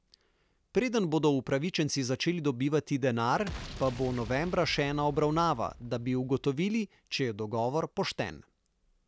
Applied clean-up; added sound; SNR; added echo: none; Boom; 15 dB; none.